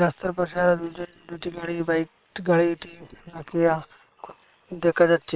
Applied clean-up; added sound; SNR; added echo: neural separator model SepFormer WHAM!.